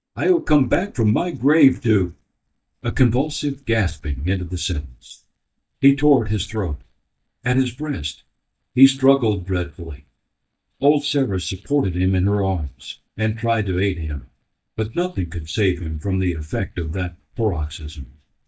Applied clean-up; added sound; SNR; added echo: neural mask model DeepFilterNet 3.